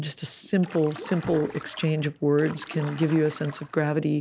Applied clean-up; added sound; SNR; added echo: none; Stream; 17 dB; none.